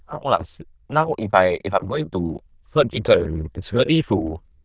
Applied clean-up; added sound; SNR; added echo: neural diffusion model UNIVERSE++.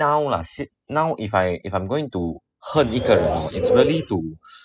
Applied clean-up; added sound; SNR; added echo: classical method spectral subtraction.